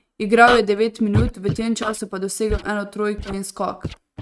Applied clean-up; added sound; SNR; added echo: neural mask model RNNoise.